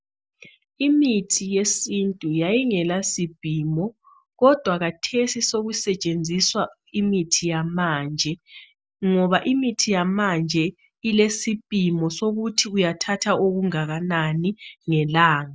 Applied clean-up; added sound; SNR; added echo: none; none; none; none.